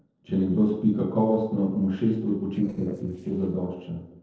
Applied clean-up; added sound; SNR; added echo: neural separator model SepFormer DNS4.